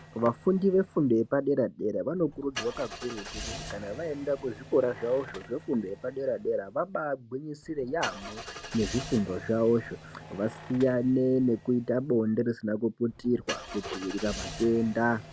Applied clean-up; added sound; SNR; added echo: none; Engine starting / Car; 15 dB; none.